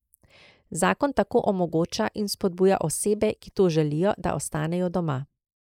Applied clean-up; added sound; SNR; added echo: neural mask model Resemble Enhance denoiser.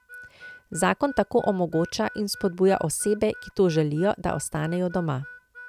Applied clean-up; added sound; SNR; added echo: none; Harmonica; 20 dB; none.